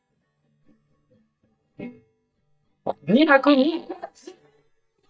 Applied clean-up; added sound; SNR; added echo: neural mask model DeepFilterNet 3.